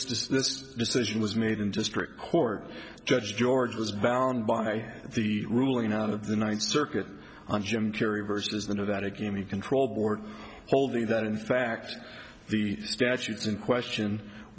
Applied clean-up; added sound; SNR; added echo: none; none; none; none.